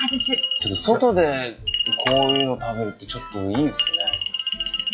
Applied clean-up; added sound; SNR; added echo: classical method log-MMSE.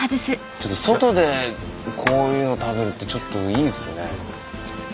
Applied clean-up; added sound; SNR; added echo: none; none; none; none.